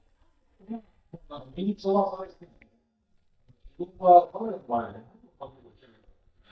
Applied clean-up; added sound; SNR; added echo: neural mask model DeepFilterNet 3.